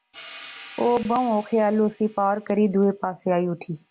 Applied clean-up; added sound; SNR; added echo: none; Hi-hat; 20 dB; none.